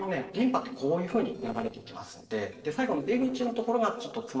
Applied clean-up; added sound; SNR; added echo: neural separator model SepFormer DNS4.